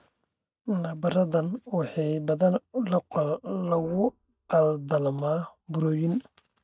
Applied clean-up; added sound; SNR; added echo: neural mask model DeepFilterNet 3.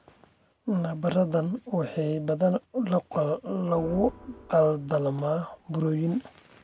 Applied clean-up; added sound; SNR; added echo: none; Organ; 18 dB; none.